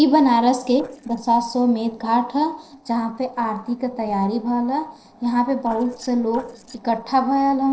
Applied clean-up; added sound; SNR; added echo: neural separator model SepFormer DNS4.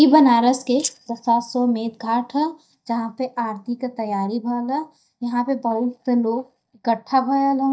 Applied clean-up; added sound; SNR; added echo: neural mask model DeepFilterNet 3.